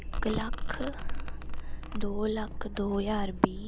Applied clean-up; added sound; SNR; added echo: none; Domestic sounds, home sounds; -1 dB; none.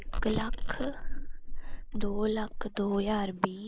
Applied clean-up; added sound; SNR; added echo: neural mask model Resemble Enhance denoiser.